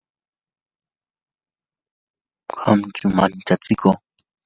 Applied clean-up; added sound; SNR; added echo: none; none; none; none.